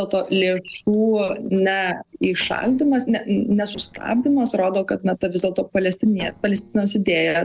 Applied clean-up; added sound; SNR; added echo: neural separator model SepFormer DNS4.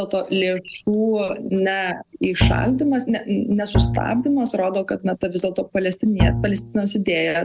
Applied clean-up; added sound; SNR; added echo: none; Bowed string instrument; 2 dB; none.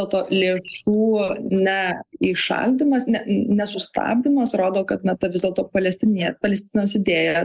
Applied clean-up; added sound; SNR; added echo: neural mask model Resemble Enhance denoiser.